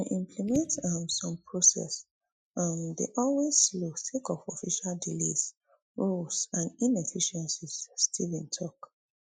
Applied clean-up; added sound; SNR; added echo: classical method Wiener filter.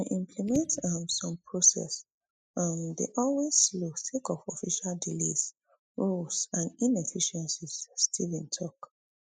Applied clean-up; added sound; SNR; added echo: classical method spectral subtraction.